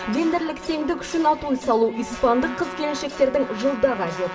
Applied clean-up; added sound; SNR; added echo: none; Trumpet; 14 dB; reverberation time 0.6 s.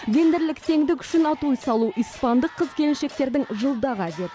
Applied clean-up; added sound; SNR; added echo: none; none; none; none.